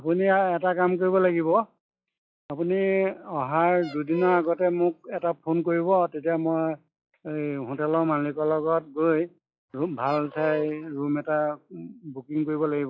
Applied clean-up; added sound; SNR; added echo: classical method log-MMSE.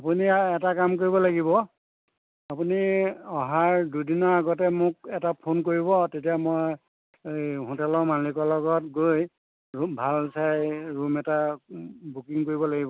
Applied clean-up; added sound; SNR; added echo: none; none; none; none.